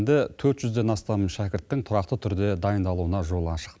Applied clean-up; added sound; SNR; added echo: none; none; none; none.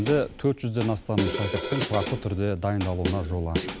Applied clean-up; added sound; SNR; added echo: none; Snare drum; 3 dB; none.